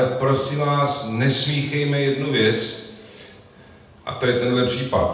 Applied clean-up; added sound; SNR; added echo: none; none; none; reverberation time 0.8 s.